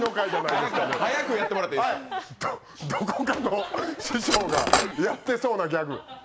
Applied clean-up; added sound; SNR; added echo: none; Cutlery, silverware; -1 dB; none.